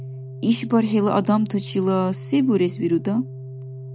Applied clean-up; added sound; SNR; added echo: none; Organ; 13 dB; none.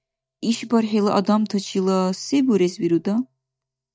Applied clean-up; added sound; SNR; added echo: neural mask model DeepFilterNet 3.